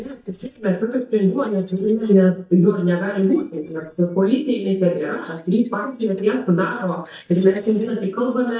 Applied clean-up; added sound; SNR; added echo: neural mask model DeepFilterNet 3.